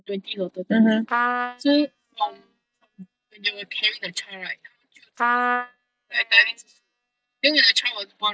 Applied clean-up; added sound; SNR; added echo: neural mask model DeepFilterNet 3.